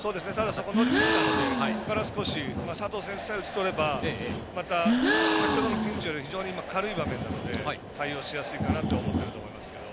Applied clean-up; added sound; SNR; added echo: none; Gasp; -1 dB; none.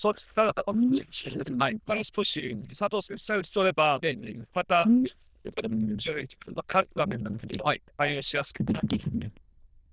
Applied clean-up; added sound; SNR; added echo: neural diffusion model UNIVERSE++.